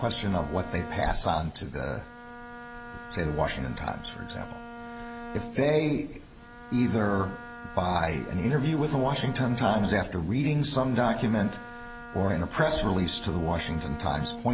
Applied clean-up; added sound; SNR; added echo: none; Bowed string instrument; 14 dB; none.